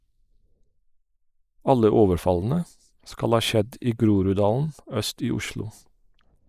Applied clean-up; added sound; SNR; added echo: neural mask model Resemble Enhance denoiser.